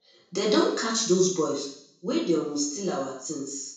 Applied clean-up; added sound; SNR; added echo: none; none; none; reverberation time 0.6 s.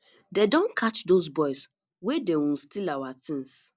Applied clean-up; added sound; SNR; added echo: none; none; none; none.